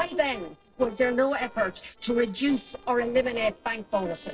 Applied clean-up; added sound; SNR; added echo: neural separator model SepFormer DNS4.